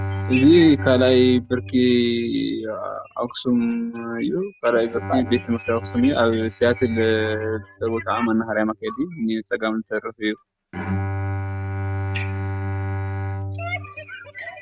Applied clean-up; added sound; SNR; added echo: neural mask model RNNoise.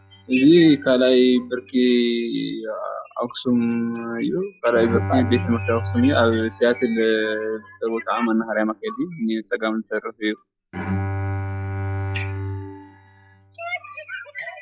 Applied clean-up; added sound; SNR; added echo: classical method log-MMSE.